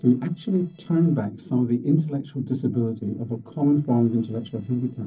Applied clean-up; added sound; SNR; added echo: neural separator model SepFormer DNS4.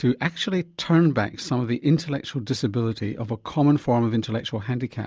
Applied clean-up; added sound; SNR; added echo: none; none; none; none.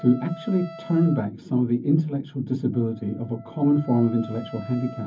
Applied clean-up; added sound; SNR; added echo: none; Wind instrument, woodwind instrument; 19 dB; reverberation time 0.3 s.